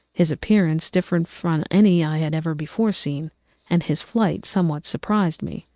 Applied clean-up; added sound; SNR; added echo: neural mask model RNNoise.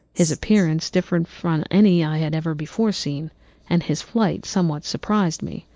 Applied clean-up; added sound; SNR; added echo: neural mask model DeepFilterNet 3.